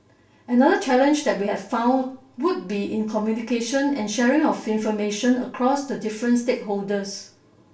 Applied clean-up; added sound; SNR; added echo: none; none; none; reverberation time 0.3 s.